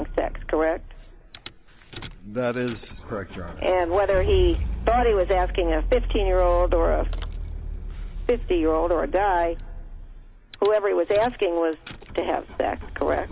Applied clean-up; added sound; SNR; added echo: none; Rattle / Engine starting / Car; 5 dB; none.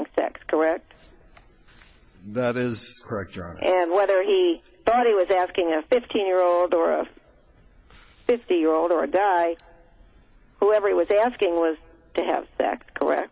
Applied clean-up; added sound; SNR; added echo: none; none; none; none.